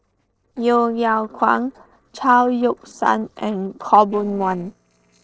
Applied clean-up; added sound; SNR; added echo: neural separator model SepFormer DNS4.